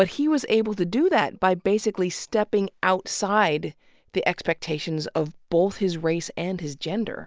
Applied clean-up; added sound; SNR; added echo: none; none; none; none.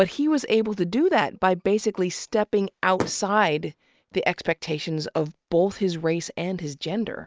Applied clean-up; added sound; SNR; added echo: neural mask model RNNoise.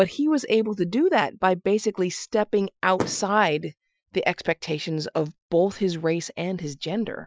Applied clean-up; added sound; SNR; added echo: classical method Wiener filter.